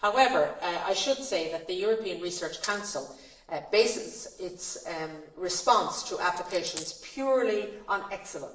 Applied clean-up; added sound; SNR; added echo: neural separator model SepFormer DNS4.